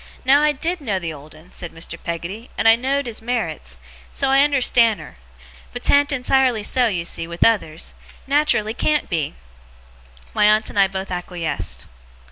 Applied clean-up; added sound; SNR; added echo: none; none; none; none.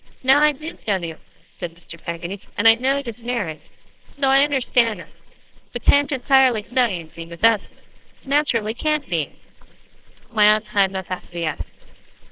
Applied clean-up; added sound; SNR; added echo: neural separator model SepFormer WHAMR!.